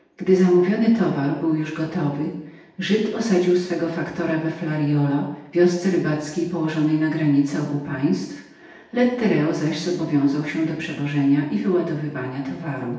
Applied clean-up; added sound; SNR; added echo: none; none; none; reverberation time 0.9 s.